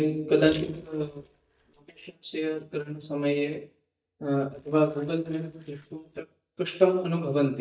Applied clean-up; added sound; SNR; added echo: neural mask model DeepFilterNet 3.